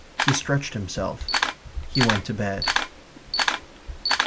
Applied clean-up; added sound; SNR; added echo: none; Camera; -1 dB; none.